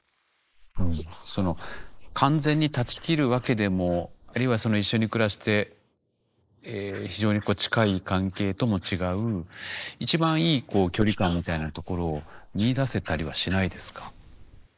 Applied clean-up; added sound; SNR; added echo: neural mask model Resemble Enhance denoiser.